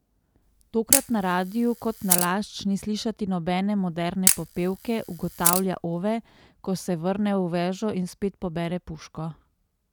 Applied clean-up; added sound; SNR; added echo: none; Camera; 1 dB; none.